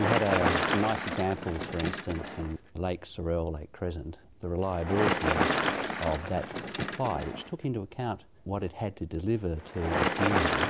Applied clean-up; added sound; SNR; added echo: none; Bicycle; 0 dB; none.